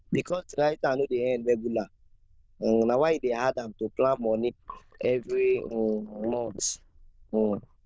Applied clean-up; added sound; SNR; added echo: neural diffusion model UNIVERSE++.